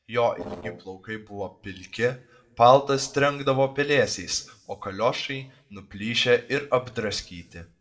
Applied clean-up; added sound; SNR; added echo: neural separator model SepFormer DNS4.